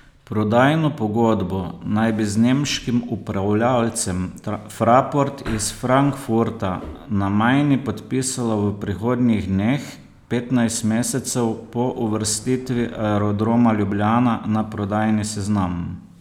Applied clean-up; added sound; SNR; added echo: none; none; none; none.